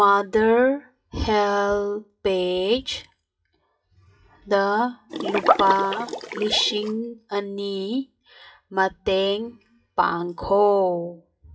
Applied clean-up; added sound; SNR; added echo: classical method WPE with log-MMSE.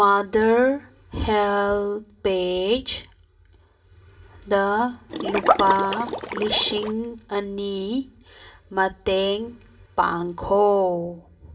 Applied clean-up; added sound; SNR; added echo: none; Liquid; 2 dB; reverberation time 0.2 s.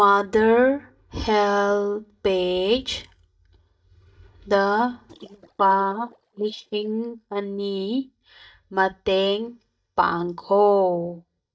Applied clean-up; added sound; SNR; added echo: neural mask model DeepFilterNet 3.